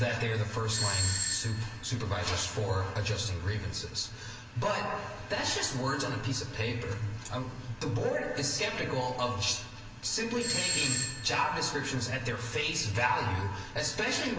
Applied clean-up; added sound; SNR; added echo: none; Doorbell; 4 dB; reverberation time 0.2 s.